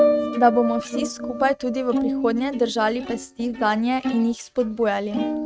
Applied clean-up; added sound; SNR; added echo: neural mask model RNNoise.